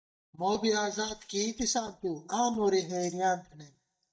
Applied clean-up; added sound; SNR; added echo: neural mask model DeepFilterNet 3.